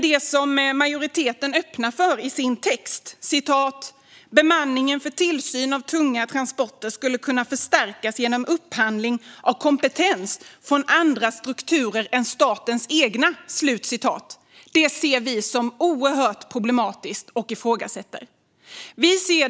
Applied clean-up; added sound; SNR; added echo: none; none; none; none.